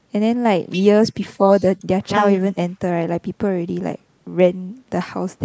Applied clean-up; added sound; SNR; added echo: neural mask model Resemble Enhance denoiser.